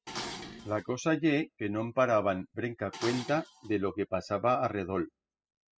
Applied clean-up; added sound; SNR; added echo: classical method spectral subtraction.